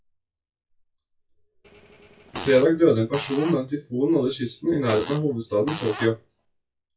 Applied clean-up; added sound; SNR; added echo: classical method WPE with log-MMSE.